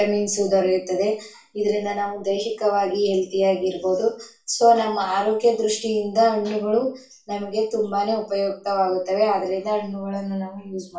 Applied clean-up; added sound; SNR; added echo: none; none; none; reverberation time 0.4 s.